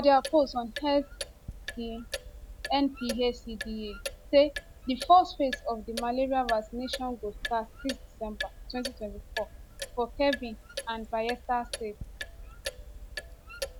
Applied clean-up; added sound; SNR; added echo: none; Clock; 11 dB; none.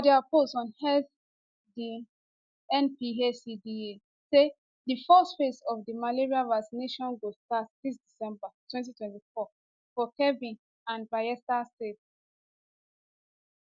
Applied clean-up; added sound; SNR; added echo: none; none; none; none.